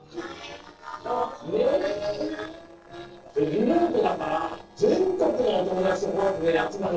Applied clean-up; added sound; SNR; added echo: neural separator model SepFormer DNS4.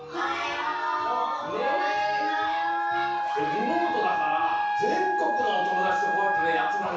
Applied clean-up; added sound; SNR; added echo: none; Wind instrument, woodwind instrument; -2 dB; reverberation time 0.6 s.